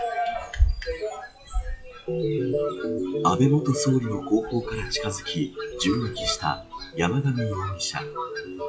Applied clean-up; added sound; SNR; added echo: classical method WPE with log-MMSE.